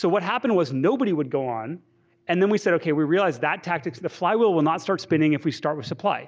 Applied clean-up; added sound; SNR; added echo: none; none; none; none.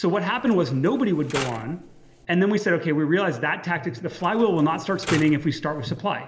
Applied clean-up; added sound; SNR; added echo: none; Mechanisms; 15 dB; reverberation time 2.4 s.